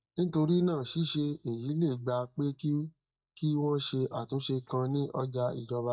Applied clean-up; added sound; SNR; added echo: neural mask model DeepFilterNet 3.